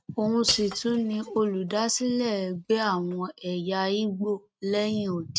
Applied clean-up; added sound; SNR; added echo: neural mask model RNNoise.